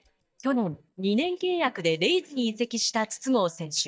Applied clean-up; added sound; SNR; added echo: neural mask model DeepFilterNet 3.